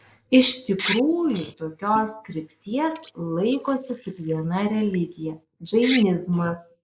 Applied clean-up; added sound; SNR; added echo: neural mask model Resemble Enhance denoiser.